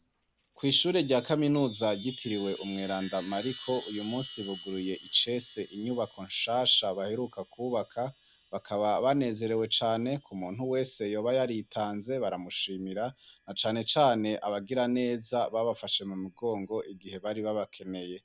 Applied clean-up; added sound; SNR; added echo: none; Chime; 17 dB; none.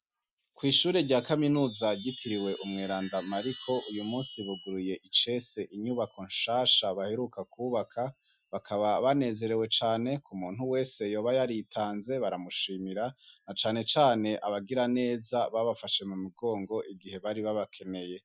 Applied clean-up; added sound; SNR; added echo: classical method Wiener filter.